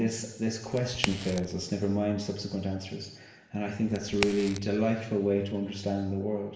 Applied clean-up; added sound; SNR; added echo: none; Crack; 8 dB; reverberation time 0.9 s.